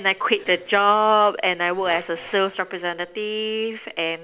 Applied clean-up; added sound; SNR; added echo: none; none; none; none.